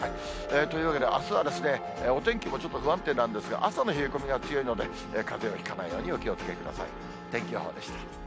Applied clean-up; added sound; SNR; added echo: none; Wind instrument, woodwind instrument + Wind instrument, woodwind instrument; 17 dB; none.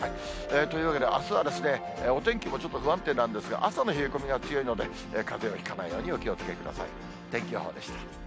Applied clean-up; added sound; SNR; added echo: none; none; none; none.